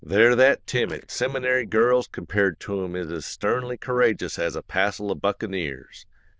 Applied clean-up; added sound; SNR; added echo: neural diffusion model UNIVERSE++.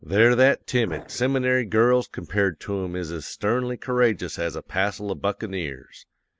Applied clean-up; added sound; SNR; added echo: neural mask model Resemble Enhance denoiser.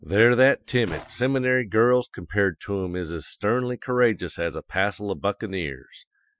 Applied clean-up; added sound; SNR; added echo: classical method Wiener filter.